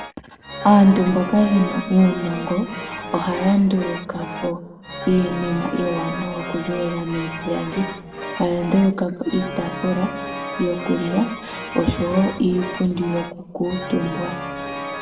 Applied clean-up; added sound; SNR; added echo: none; Organ; 10 dB; reverberation time 1.3 s.